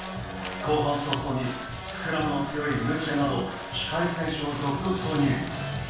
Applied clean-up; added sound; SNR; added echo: none; Keys jangling; 13 dB; reverberation time 0.7 s.